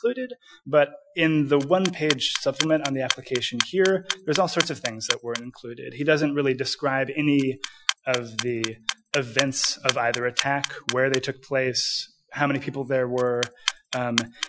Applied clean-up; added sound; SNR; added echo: classical method Wiener filter.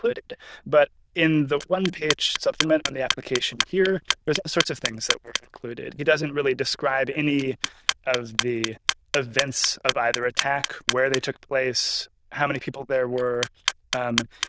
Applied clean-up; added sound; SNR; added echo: neural diffusion model UNIVERSE++.